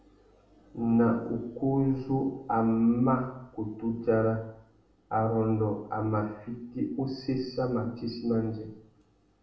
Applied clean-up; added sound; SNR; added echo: none; none; none; reverberation time 0.6 s.